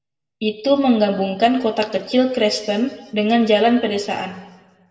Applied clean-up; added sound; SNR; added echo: none; none; none; reverberation time 1.2 s.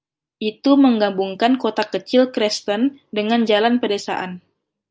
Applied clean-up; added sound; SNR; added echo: none; none; none; none.